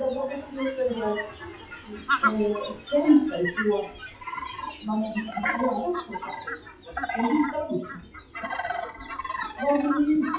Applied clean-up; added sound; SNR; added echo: classical method WPE with log-MMSE.